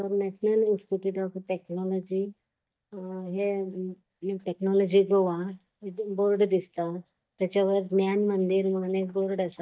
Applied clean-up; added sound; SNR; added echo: neural mask model DeepFilterNet 3.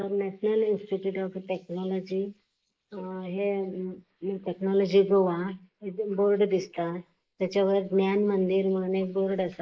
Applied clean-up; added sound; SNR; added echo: neural mask model Resemble Enhance denoiser.